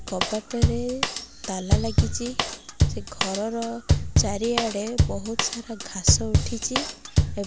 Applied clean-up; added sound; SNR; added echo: none; Drum kit; -5 dB; none.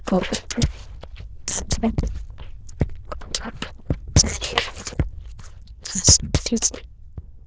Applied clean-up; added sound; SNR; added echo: neural diffusion model UNIVERSE++.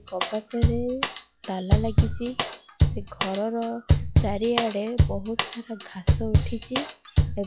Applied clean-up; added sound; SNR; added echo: classical method log-MMSE.